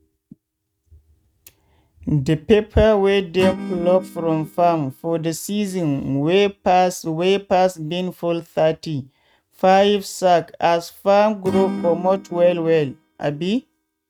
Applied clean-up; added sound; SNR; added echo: neural mask model RNNoise.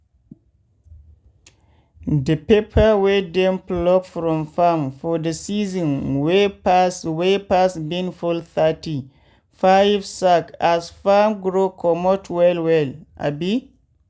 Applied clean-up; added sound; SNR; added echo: none; none; none; none.